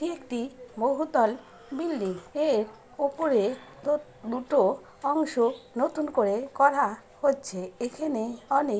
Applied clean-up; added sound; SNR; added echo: none; none; none; none.